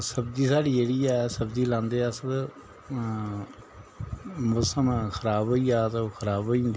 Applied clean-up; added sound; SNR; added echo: none; none; none; none.